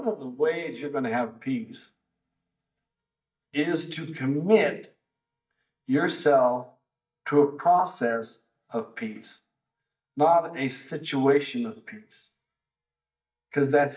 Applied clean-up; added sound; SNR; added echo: neural mask model DeepFilterNet 3.